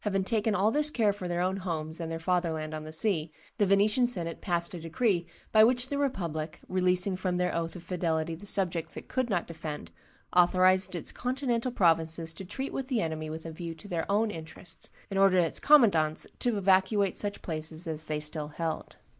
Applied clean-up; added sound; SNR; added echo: neural mask model Resemble Enhance denoiser.